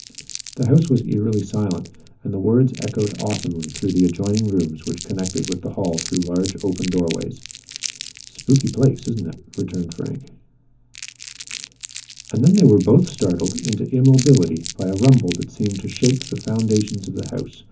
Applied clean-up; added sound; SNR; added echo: none; Crumpling, crinkling; 16 dB; reverberation time 0.3 s.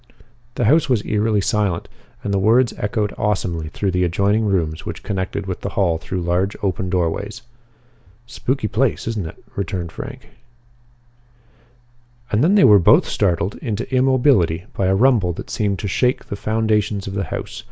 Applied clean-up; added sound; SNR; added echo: none; none; none; none.